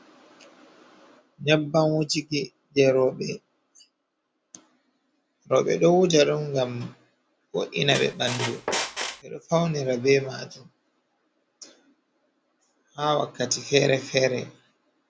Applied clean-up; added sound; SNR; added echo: none; Squeak; 5 dB; none.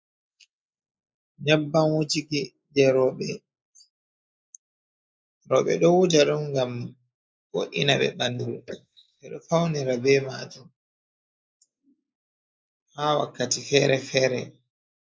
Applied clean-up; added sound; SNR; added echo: neural mask model Resemble Enhance denoiser.